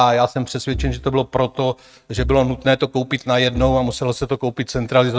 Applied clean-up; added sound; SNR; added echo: neural mask model RNNoise.